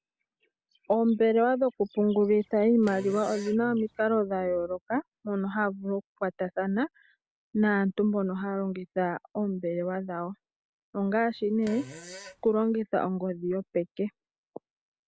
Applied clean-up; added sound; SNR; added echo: none; Fart; 18 dB; none.